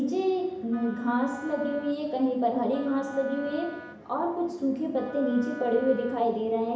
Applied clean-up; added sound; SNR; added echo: none; Wind instrument, woodwind instrument; 18 dB; reverberation time 0.8 s.